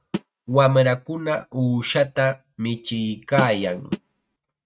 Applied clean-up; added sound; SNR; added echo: neural mask model RNNoise.